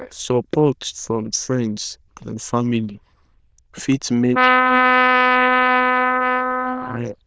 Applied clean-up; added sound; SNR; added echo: neural diffusion model UNIVERSE++.